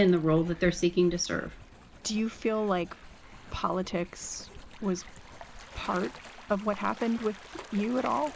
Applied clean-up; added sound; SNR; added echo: none; Writing + Gull, seagull / Waves, surf; 17 dB; none.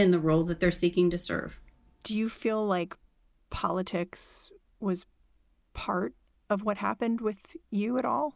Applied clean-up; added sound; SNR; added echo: none; none; none; none.